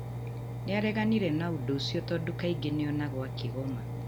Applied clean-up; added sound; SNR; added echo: none; Engine; 4 dB; none.